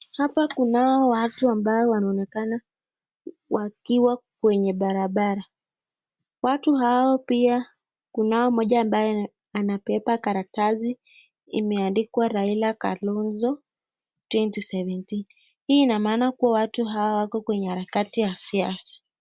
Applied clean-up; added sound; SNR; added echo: none; none; none; none.